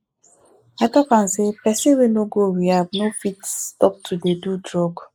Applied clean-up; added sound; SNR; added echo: neural mask model Resemble Enhance denoiser.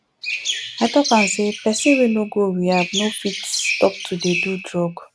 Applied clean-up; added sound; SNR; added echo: none; Chirp, tweet; 6 dB; none.